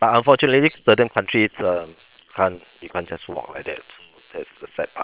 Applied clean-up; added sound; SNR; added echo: neural separator model SepFormer WHAM!.